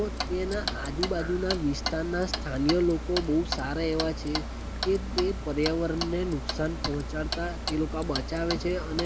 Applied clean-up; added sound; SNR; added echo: none; Clock; 3 dB; none.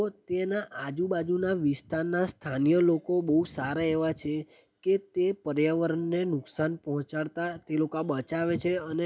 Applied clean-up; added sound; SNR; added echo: none; none; none; none.